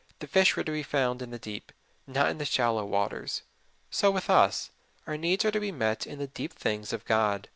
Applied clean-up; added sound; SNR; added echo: none; none; none; none.